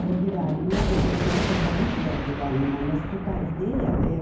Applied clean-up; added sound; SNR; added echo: none; Thunder; 0 dB; reverberation time 0.9 s.